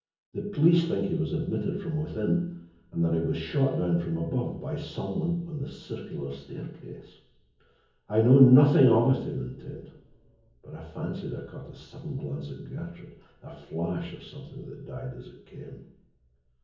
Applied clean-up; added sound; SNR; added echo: none; none; none; reverberation time 0.7 s.